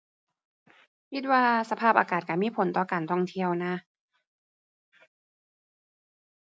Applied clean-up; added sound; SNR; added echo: none; none; none; none.